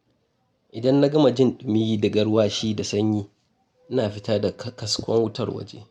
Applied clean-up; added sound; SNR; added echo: none; none; none; none.